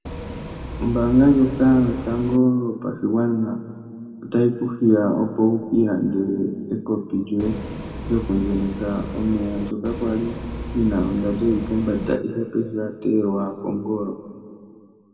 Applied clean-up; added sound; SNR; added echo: none; Bus; 10 dB; reverberation time 2.3 s.